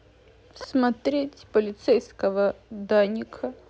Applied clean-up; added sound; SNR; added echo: none; none; none; none.